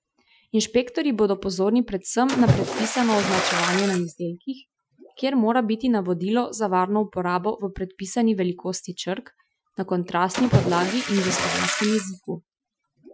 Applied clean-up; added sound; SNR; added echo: classical method Wiener filter.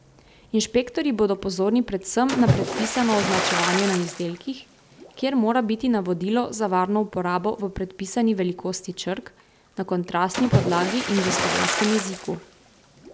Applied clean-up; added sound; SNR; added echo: none; Splash, splatter; 5 dB; none.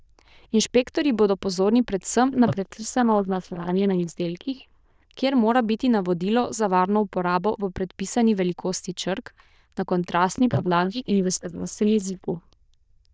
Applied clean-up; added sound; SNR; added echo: neural diffusion model UNIVERSE++.